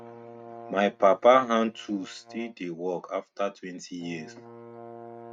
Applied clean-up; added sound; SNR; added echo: neural mask model RNNoise.